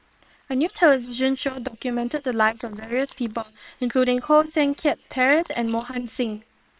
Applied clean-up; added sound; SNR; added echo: neural separator model SepFormer WHAM!.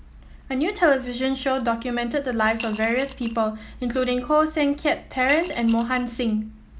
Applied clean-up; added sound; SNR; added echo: none; Coin (dropping) / Glass; 17 dB; none.